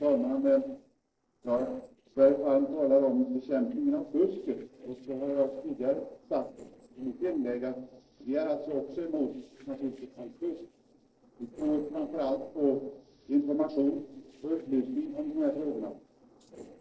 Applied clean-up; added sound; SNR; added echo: neural separator model SepFormer DNS4.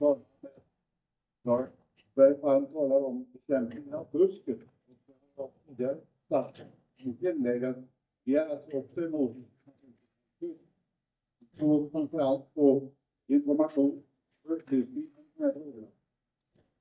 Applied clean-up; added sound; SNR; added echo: neural mask model DeepFilterNet 3.